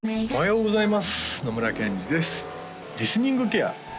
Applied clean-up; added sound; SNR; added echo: none; none; none; none.